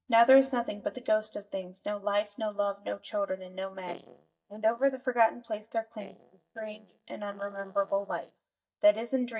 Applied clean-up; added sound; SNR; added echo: neural mask model DeepFilterNet 3.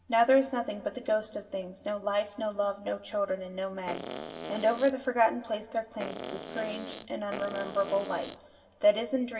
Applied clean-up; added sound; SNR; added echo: none; Fart; 9 dB; reverberation time 1.4 s.